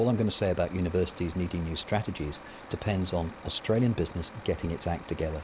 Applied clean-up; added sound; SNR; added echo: none; Truck; 17 dB; none.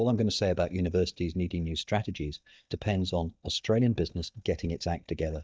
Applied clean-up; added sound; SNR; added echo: neural mask model DeepFilterNet 3.